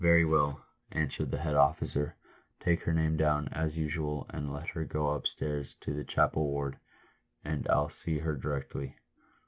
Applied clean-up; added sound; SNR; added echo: none; none; none; none.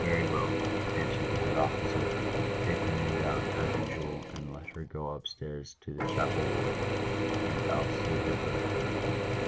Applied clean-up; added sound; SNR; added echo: none; Drill / Mechanisms; -5 dB; none.